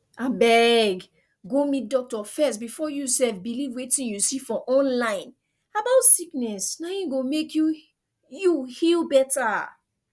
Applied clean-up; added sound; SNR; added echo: none; none; none; none.